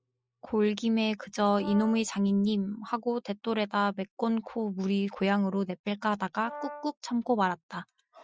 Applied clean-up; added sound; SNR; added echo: classical method Wiener filter.